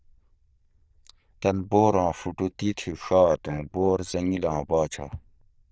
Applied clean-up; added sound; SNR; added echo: neural diffusion model UNIVERSE++.